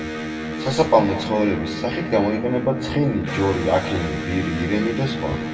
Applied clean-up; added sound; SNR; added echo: none; Electric guitar; 6 dB; reverberation time 1.5 s.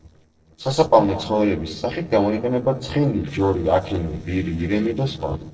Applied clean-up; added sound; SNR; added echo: neural separator model SepFormer DNS4.